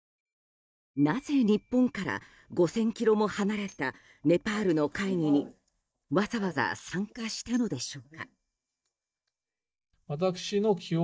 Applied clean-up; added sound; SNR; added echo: neural mask model DeepFilterNet 3.